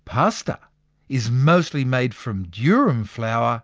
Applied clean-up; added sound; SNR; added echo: none; none; none; none.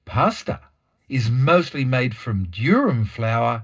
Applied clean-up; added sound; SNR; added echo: none; none; none; reverberation time 0.2 s.